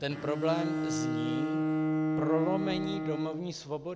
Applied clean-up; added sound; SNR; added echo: none; Bowed string instrument; -2 dB; none.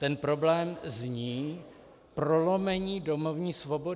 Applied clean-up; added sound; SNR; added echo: none; none; none; none.